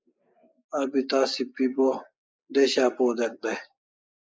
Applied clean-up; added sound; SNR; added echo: neural mask model Resemble Enhance denoiser.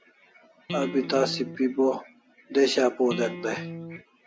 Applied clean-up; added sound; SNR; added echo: none; Electric guitar; 9 dB; none.